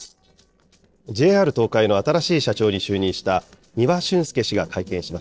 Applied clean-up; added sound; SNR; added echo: neural separator model SepFormer DNS4.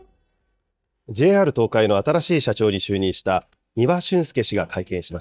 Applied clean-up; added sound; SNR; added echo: neural mask model DeepFilterNet 3.